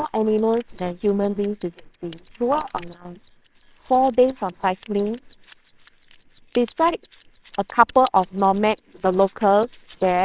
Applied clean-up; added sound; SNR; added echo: neural separator model SepFormer WHAMR!.